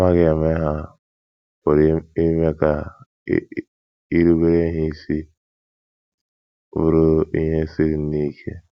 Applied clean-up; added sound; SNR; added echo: none; none; none; none.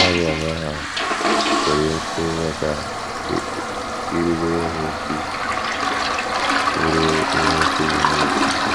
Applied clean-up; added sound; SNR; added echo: none; Toilet flush; -4 dB; none.